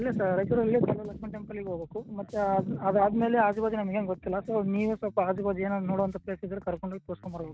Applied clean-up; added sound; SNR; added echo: neural mask model RNNoise.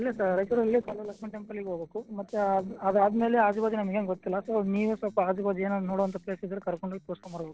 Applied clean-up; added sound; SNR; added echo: neural separator model SepFormer DNS4.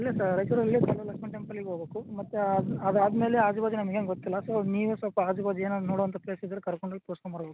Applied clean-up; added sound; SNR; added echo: none; none; none; none.